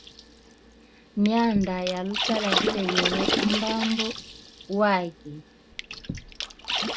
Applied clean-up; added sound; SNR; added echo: none; Water / Splash, splatter; 2 dB; none.